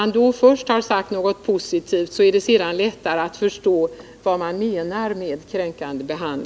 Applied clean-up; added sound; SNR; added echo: none; none; none; none.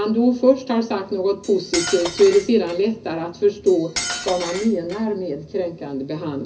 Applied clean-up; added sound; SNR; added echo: none; Cutlery, silverware; 10 dB; reverberation time 0.4 s.